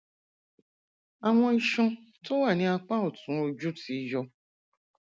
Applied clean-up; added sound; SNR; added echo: none; none; none; none.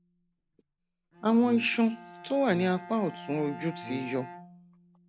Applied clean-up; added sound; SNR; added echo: none; Bowed string instrument + Brass instrument; 15 dB; none.